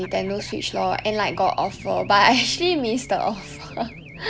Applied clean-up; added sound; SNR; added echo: none; Race car, auto racing / Alarm; 16 dB; none.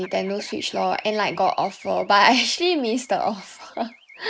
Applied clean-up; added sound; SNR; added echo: neural mask model Resemble Enhance denoiser.